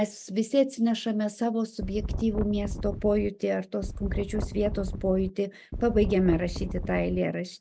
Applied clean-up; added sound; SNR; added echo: none; Wind; 5 dB; none.